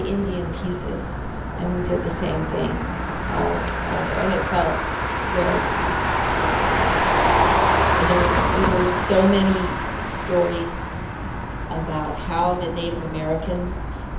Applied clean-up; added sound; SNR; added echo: none; Motor vehicle (road); -2 dB; reverberation time 0.7 s.